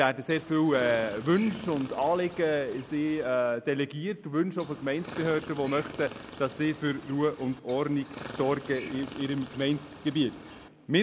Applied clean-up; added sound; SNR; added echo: none; Chirp, tweet; 14 dB; none.